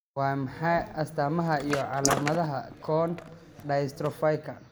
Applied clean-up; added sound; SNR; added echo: neural mask model Resemble Enhance denoiser.